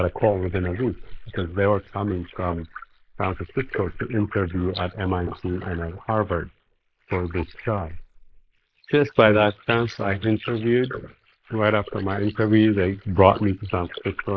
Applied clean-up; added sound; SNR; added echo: neural mask model Resemble Enhance denoiser.